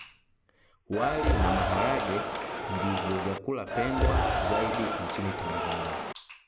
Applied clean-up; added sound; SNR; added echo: none; Cheering; -5 dB; none.